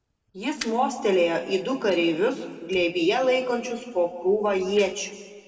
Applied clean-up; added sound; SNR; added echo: neural separator model SepFormer DNS4.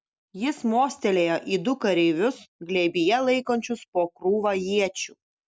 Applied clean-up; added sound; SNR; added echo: none; none; none; none.